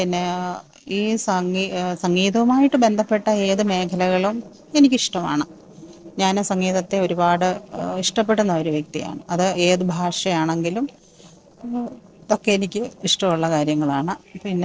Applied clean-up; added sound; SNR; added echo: neural separator model SepFormer DNS4.